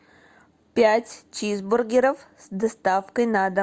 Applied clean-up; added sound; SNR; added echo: none; none; none; none.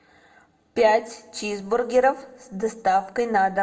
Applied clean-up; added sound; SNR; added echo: none; none; none; reverberation time 0.5 s.